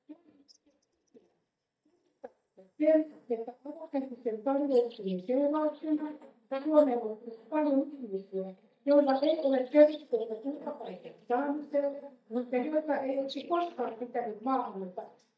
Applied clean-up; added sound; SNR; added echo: neural mask model DeepFilterNet 3.